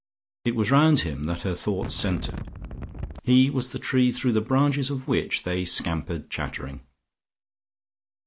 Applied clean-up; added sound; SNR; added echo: none; Wind; 8 dB; none.